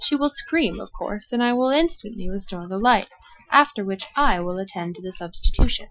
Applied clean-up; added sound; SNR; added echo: classical method Wiener filter.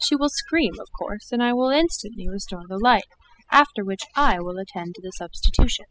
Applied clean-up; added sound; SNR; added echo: classical method spectral subtraction.